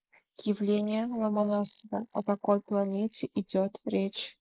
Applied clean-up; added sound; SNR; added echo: neural mask model Resemble Enhance denoiser.